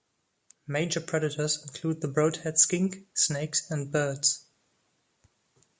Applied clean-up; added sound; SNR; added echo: none; none; none; none.